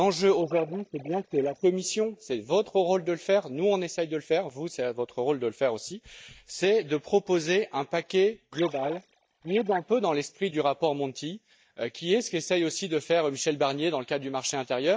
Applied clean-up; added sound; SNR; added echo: neural mask model DeepFilterNet 3.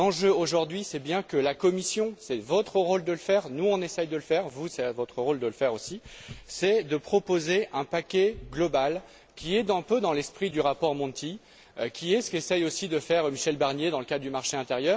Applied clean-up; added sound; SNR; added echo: none; none; none; none.